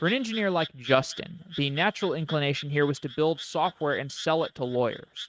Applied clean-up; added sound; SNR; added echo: neural mask model RNNoise.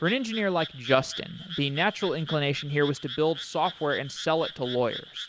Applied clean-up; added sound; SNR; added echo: none; Frog; 13 dB; none.